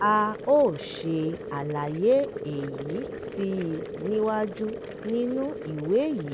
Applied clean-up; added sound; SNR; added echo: none; Boiling; 10 dB; none.